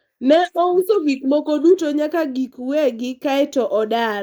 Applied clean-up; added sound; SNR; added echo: neural mask model Resemble Enhance denoiser.